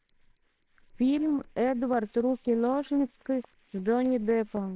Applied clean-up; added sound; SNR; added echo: neural separator model SepFormer WHAMR!.